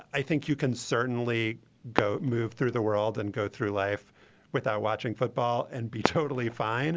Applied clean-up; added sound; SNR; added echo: none; Fireworks; 11 dB; none.